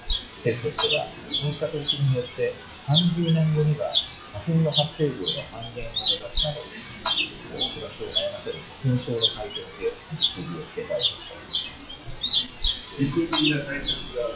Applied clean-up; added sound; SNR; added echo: classical method WPE with log-MMSE.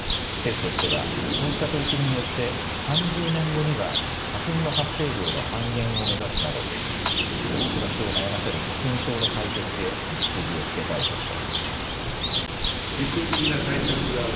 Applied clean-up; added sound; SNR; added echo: none; Bird; -3 dB; reverberation time 3.0 s.